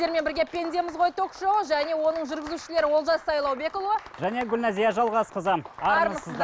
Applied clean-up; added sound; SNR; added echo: none; none; none; none.